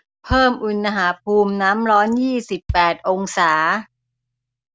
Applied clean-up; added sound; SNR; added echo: none; Bass drum; 16 dB; none.